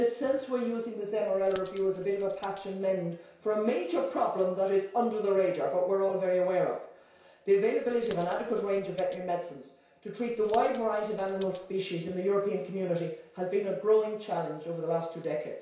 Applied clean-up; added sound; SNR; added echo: none; Coin (dropping); 11 dB; reverberation time 0.6 s.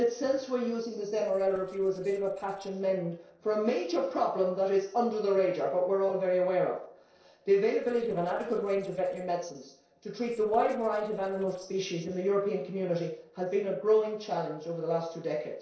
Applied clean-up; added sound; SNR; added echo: neural separator model SepFormer DNS4.